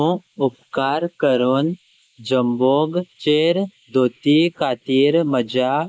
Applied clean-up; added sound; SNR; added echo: neural mask model Resemble Enhance denoiser.